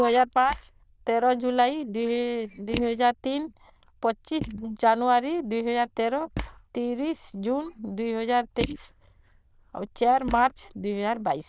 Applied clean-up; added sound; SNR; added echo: neural diffusion model UNIVERSE++.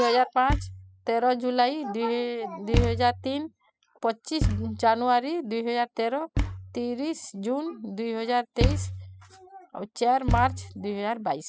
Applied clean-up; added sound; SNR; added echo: classical method spectral subtraction.